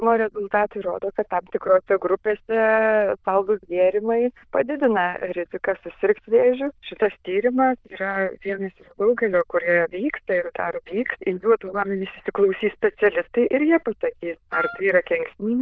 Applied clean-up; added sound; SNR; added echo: neural diffusion model UNIVERSE++.